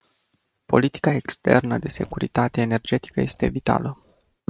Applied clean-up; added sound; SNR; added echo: neural mask model RNNoise.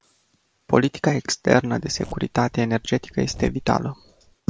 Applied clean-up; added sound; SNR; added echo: none; Zipper (clothing); 17 dB; none.